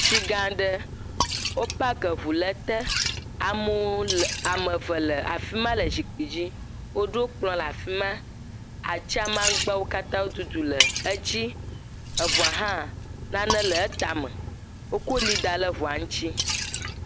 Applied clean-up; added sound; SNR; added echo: none; Liquid; 2 dB; none.